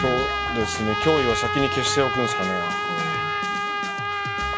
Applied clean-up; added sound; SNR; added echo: none; Trumpet; 0 dB; none.